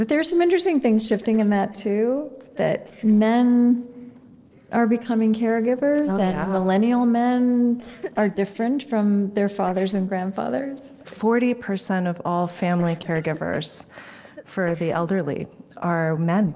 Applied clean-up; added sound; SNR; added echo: neural separator model SepFormer DNS4.